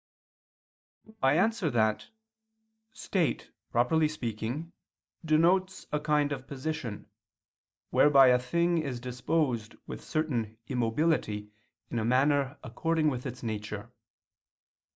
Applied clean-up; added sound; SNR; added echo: neural mask model DeepFilterNet 3.